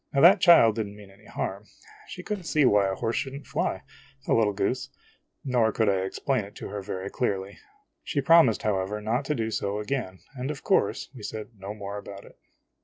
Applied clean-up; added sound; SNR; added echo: neural separator model SepFormer DNS4.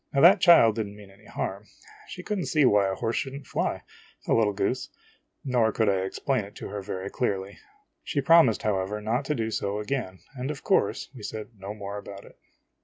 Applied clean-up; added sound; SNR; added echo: none; none; none; none.